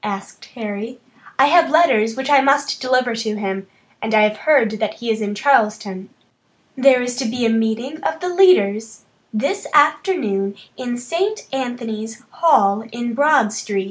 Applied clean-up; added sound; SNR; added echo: none; none; none; none.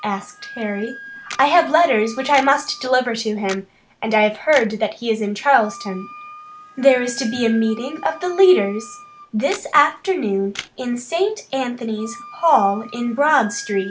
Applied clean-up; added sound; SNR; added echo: none; Wind instrument, woodwind instrument + Camera; 19 dB; none.